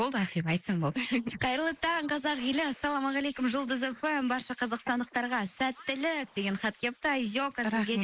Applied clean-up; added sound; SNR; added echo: neural mask model Resemble Enhance denoiser.